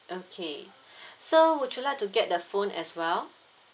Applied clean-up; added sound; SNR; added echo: none; none; none; none.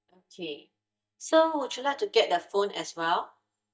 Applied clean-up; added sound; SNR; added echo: neural mask model DeepFilterNet 3.